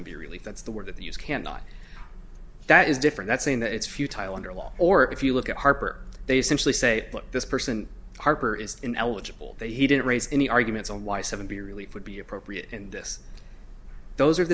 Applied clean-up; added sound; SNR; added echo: none; none; none; none.